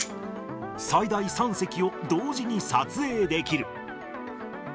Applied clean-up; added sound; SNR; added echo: none; none; none; none.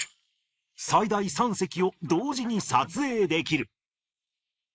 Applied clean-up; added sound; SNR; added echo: neural mask model Resemble Enhance denoiser.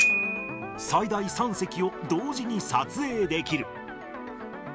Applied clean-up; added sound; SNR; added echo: none; Piano; 5 dB; none.